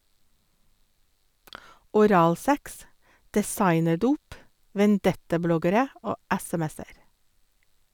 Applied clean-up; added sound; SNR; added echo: none; none; none; none.